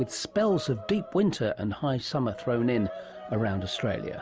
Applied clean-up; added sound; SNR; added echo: none; none; none; none.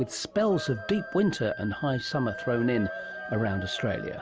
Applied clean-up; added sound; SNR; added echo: none; Wind instrument, woodwind instrument; 13 dB; none.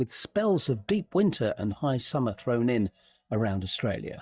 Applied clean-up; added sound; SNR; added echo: neural mask model DeepFilterNet 3.